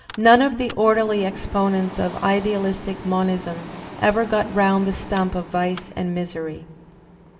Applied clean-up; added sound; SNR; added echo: none; Mechanical fan; 17 dB; reverberation time 1.6 s.